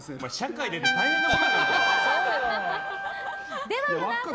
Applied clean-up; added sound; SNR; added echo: none; Trumpet; -1 dB; none.